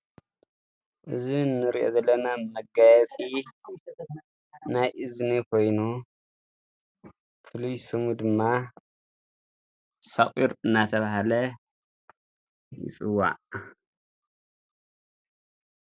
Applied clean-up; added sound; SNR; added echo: none; none; none; none.